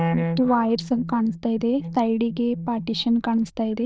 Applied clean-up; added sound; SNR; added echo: neural diffusion model UNIVERSE++.